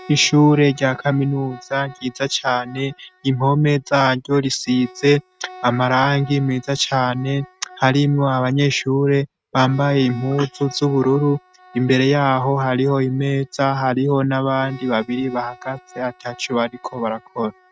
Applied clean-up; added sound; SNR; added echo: neural mask model RNNoise.